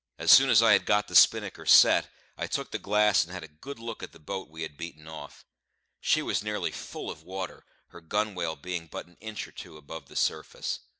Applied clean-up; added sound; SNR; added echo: none; none; none; none.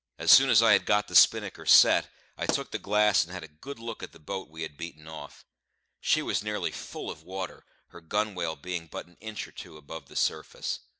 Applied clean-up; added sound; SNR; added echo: none; Explosion; 11 dB; none.